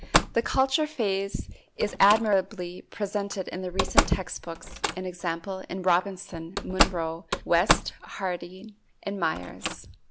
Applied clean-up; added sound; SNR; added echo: none; Slam; 3 dB; none.